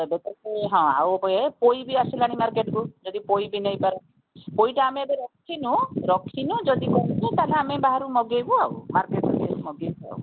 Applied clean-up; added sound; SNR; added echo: none; none; none; none.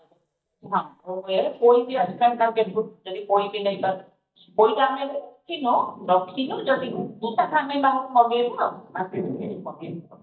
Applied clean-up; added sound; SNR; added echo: neural mask model DeepFilterNet 3.